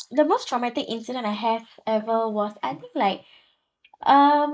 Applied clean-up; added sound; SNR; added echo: neural mask model Resemble Enhance denoiser.